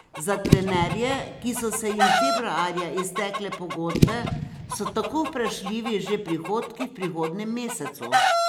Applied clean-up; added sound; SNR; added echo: none; Chicken, rooster + Fireworks / Boom; -1 dB; none.